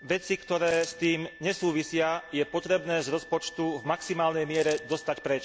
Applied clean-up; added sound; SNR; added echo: none; Wind instrument, woodwind instrument + Coin (dropping); 18 dB; none.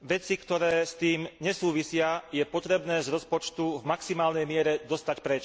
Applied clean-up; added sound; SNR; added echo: none; none; none; none.